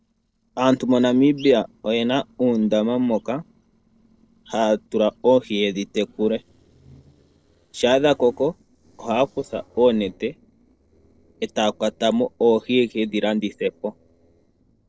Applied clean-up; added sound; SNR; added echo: neural separator model SepFormer DNS4.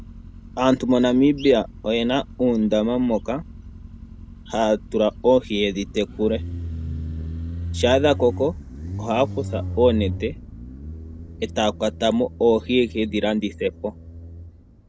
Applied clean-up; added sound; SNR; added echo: none; Motorcycle; 11 dB; none.